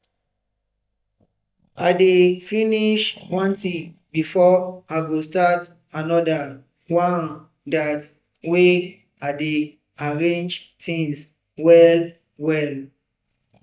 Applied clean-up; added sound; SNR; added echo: neural mask model DeepFilterNet 3.